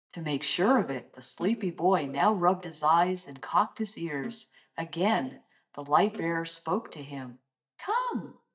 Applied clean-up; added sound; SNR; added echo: neural mask model DeepFilterNet 3.